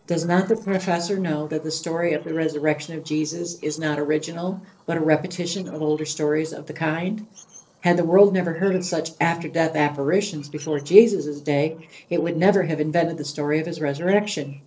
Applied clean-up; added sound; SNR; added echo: neural separator model SepFormer DNS4.